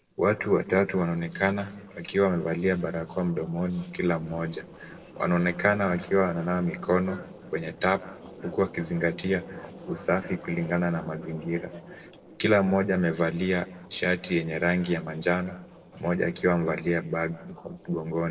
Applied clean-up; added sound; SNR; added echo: neural separator model SepFormer DNS4.